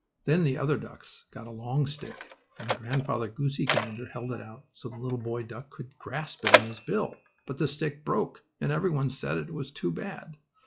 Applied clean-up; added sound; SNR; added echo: classical method log-MMSE.